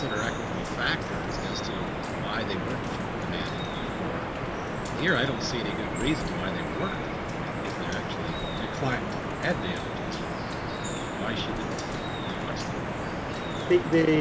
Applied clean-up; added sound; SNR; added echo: none; Drip; -1 dB; none.